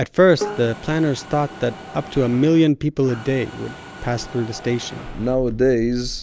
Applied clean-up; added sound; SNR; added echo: none; Bowed string instrument + Mechanisms; 14 dB; none.